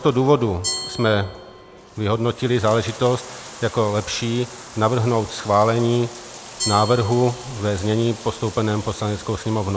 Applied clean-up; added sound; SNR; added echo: none; Glass + Bathtub (filling or washing); 14 dB; none.